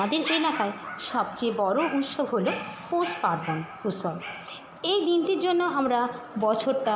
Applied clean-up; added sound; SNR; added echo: none; Dog; 13 dB; none.